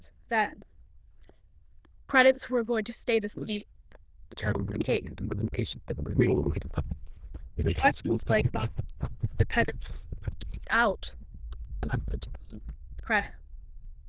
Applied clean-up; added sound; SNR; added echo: neural diffusion model UNIVERSE++.